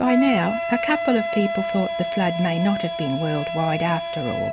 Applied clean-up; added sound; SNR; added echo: none; Wind instrument, woodwind instrument; 4 dB; none.